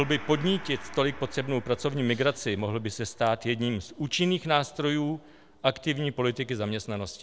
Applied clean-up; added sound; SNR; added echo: none; Gong; 17 dB; none.